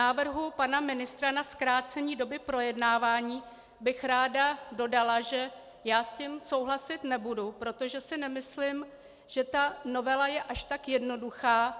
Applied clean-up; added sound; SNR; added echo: none; none; none; none.